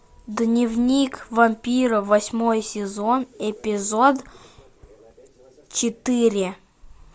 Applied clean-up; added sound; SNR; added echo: none; none; none; none.